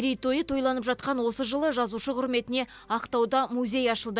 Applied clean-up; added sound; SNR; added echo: none; none; none; none.